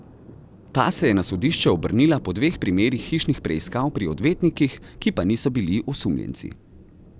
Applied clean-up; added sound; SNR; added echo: none; Thunder; 17 dB; none.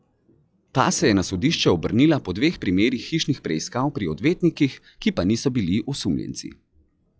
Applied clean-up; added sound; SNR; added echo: classical method log-MMSE.